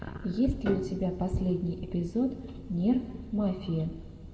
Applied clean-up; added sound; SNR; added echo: none; Piano; 14 dB; reverberation time 1.9 s.